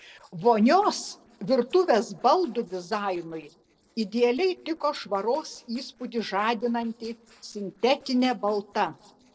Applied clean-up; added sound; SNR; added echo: neural separator model SepFormer DNS4.